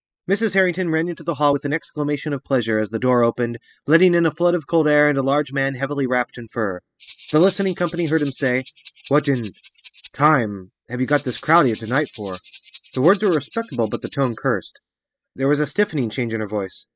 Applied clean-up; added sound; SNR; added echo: classical method spectral subtraction.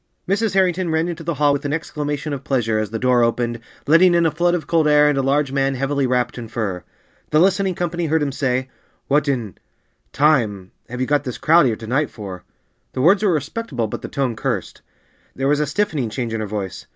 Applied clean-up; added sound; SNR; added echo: none; none; none; none.